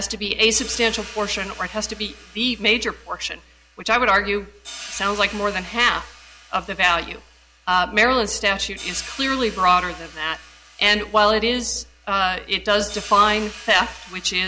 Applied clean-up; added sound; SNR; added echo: none; Hi-hat; 19 dB; none.